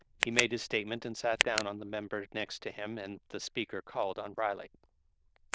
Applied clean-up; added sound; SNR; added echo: neural diffusion model UNIVERSE++.